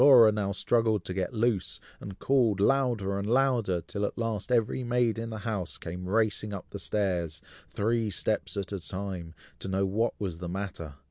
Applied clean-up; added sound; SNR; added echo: none; none; none; none.